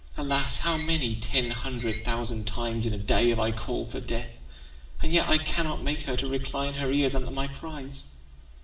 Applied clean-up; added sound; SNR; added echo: none; Squeak; 10 dB; reverberation time 1.5 s.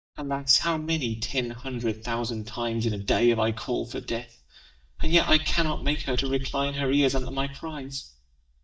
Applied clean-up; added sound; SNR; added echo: neural mask model DeepFilterNet 3.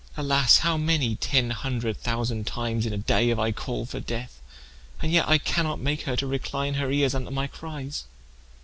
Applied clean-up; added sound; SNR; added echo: none; none; none; none.